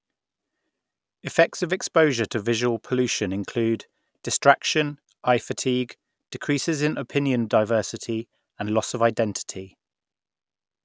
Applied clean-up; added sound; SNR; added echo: none; none; none; none.